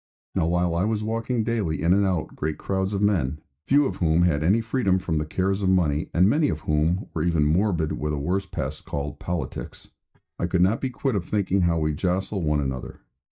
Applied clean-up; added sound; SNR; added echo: neural mask model DeepFilterNet 3.